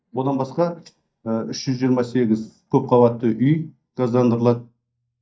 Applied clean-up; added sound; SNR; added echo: neural mask model DeepFilterNet 3.